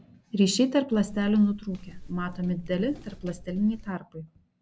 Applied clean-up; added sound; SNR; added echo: none; Walk, footsteps; 16 dB; none.